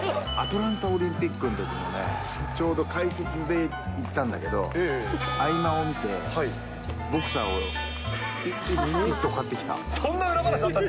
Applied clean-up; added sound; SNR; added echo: none; Harmonica; 14 dB; none.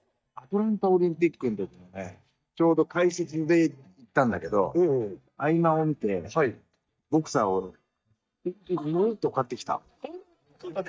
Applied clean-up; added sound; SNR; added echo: neural mask model DeepFilterNet 3.